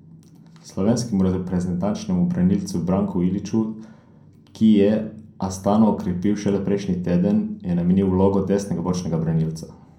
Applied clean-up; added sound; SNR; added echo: none; none; none; reverberation time 0.6 s.